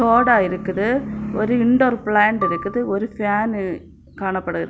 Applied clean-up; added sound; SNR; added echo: none; Marimba, xylophone; 13 dB; none.